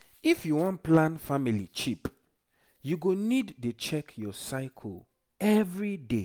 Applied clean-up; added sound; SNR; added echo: none; none; none; none.